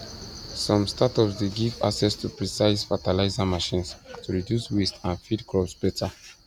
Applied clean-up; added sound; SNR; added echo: none; none; none; none.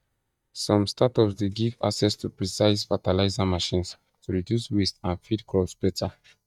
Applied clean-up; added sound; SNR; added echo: neural mask model DeepFilterNet 3.